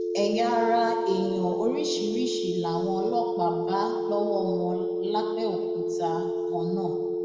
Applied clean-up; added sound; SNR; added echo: none; Telephone; 0 dB; reverberation time 1.7 s.